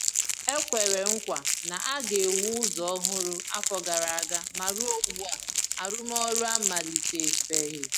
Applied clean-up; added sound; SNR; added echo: none; Crackle; -3 dB; none.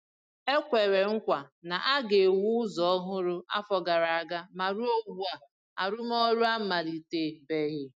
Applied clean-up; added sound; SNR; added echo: none; none; none; none.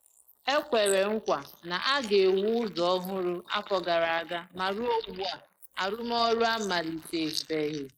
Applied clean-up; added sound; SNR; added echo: neural mask model Resemble Enhance denoiser.